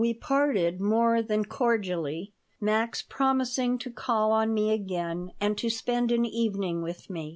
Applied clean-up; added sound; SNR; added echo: none; none; none; none.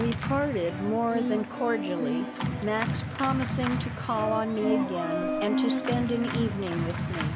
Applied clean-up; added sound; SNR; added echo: none; Organ; 0 dB; none.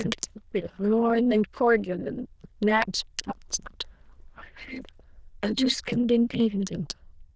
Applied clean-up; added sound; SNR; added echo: neural diffusion model UNIVERSE++.